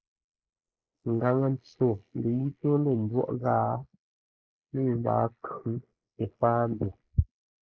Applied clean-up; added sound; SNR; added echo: neural mask model Resemble Enhance denoiser.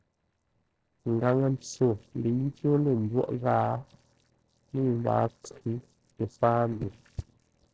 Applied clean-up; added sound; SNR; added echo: neural separator model SepFormer DNS4.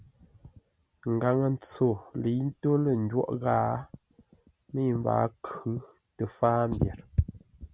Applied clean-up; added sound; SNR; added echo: none; none; none; none.